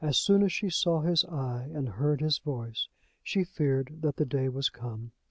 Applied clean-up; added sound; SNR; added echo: none; none; none; none.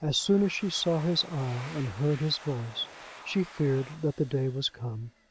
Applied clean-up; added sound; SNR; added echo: none; Domestic sounds, home sounds; 18 dB; none.